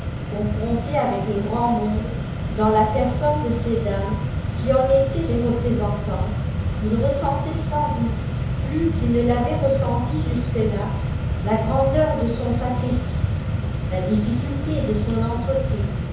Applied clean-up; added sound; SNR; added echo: none; Mechanisms; 0 dB; reverberation time 0.8 s.